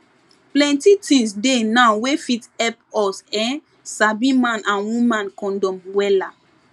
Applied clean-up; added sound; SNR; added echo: none; none; none; none.